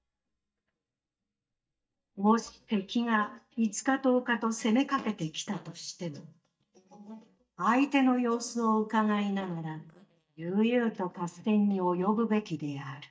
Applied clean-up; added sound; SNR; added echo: neural mask model DeepFilterNet 3.